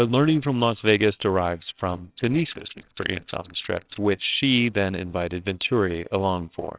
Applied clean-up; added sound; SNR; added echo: neural separator model SepFormer WHAMR!.